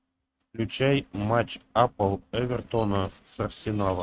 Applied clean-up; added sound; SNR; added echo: neural mask model RNNoise.